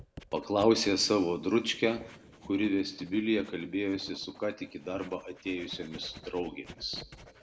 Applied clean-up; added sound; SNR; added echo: none; Writing; 20 dB; reverberation time 2.0 s.